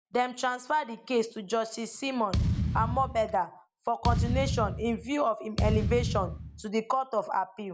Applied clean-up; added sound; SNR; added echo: none; Thump, thud; 0 dB; none.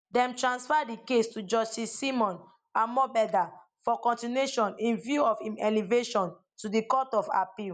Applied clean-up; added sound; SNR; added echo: none; none; none; none.